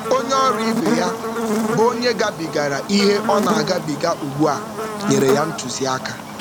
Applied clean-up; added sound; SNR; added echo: none; Buzz; 4 dB; none.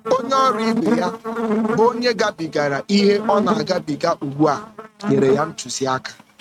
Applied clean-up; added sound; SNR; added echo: neural mask model RNNoise.